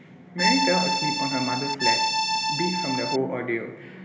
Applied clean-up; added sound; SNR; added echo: none; Accordion; -4 dB; reverberation time 1.1 s.